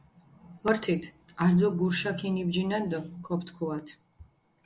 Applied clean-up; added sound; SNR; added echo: none; none; none; none.